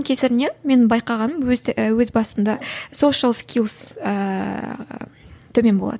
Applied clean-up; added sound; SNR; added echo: none; none; none; none.